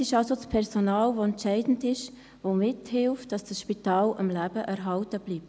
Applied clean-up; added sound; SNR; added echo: none; none; none; none.